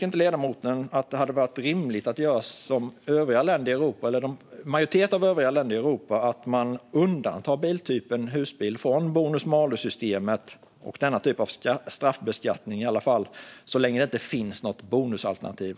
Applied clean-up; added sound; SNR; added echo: none; none; none; none.